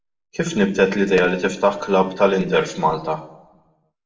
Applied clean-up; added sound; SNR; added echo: neural separator model SepFormer DNS4.